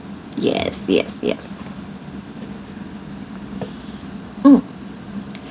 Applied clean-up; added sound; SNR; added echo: none; none; none; none.